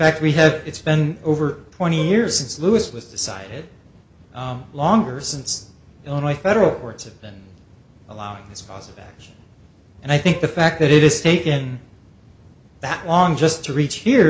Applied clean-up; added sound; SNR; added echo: none; Bowed string instrument; 15 dB; none.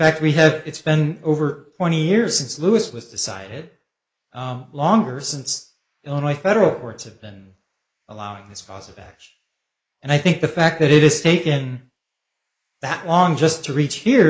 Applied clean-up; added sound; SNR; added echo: neural mask model Resemble Enhance denoiser.